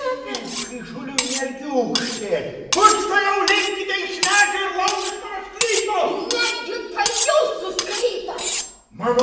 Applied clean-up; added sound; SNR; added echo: none; Cutlery, silverware; 6 dB; reverberation time 1.0 s.